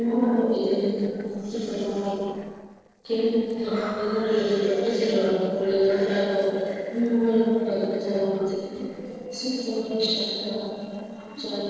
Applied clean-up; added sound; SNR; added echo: neural separator model SepFormer DNS4.